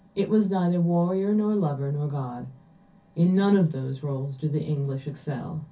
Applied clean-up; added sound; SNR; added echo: none; none; none; reverberation time 0.3 s.